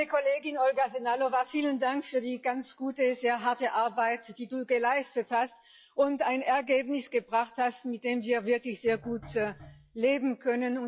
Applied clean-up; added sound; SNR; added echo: classical method log-MMSE.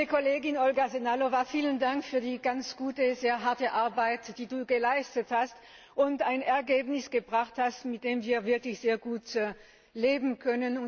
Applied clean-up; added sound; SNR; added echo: none; none; none; none.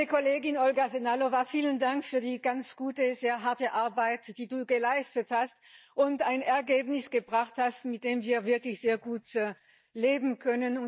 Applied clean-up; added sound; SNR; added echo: neural mask model DeepFilterNet 3.